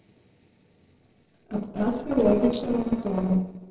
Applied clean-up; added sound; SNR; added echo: neural separator model SepFormer DNS4.